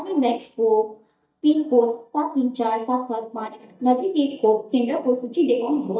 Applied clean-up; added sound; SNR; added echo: neural mask model DeepFilterNet 3.